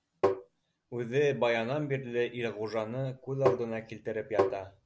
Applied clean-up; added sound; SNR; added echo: none; Tap; -3 dB; none.